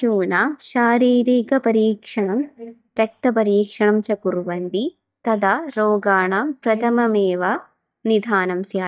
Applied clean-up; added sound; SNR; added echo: neural mask model DeepFilterNet 3.